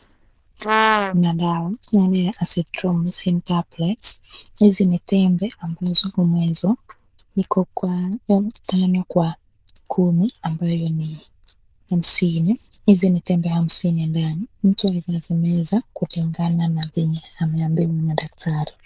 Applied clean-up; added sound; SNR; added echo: neural diffusion model UNIVERSE++.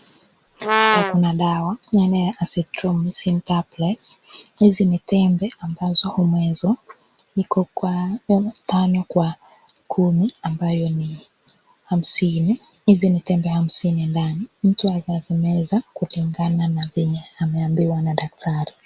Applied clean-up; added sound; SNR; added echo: none; Brass instrument; -1 dB; none.